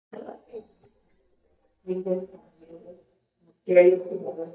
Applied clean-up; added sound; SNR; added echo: neural mask model DeepFilterNet 3.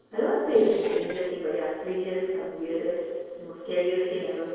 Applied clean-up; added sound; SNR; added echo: neural separator model SepFormer DNS4.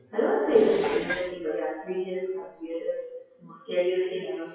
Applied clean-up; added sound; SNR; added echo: classical method WPE with log-MMSE.